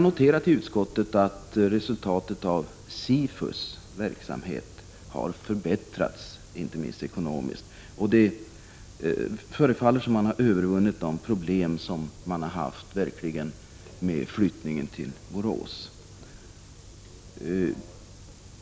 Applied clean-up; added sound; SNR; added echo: none; none; none; none.